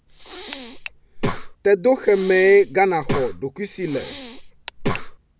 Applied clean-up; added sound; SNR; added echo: none; Breathing; 8 dB; none.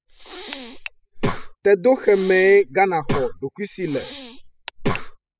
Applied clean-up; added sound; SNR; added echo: classical method spectral subtraction.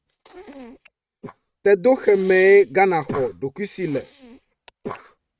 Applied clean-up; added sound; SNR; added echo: neural mask model RNNoise.